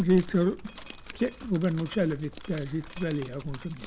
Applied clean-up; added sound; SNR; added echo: none; Drip; 14 dB; none.